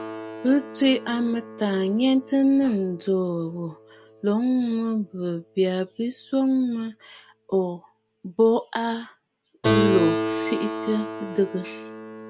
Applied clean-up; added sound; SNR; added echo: none; Keyboard (musical); 7 dB; none.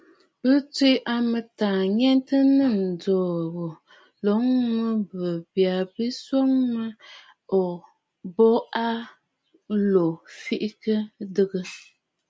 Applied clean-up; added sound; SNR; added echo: none; none; none; none.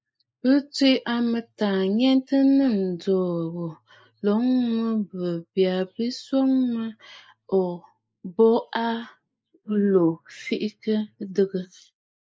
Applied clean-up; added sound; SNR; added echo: neural mask model Resemble Enhance denoiser.